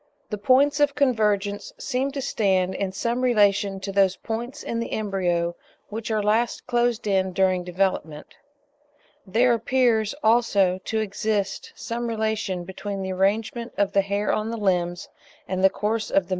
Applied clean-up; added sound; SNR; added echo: neural mask model Resemble Enhance denoiser.